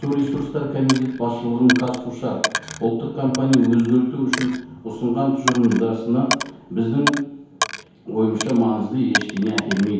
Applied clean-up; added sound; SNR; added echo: none; Coin (dropping); 9 dB; reverberation time 1.0 s.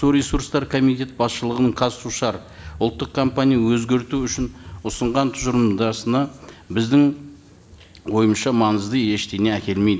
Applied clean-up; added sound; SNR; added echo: none; none; none; none.